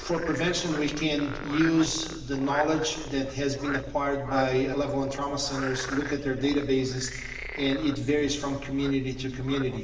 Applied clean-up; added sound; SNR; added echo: none; Frog; 10 dB; reverberation time 1.1 s.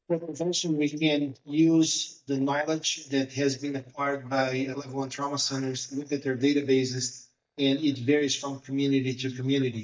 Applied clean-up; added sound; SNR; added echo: neural mask model DeepFilterNet 3.